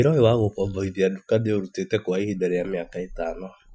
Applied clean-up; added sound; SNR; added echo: classical method Wiener filter.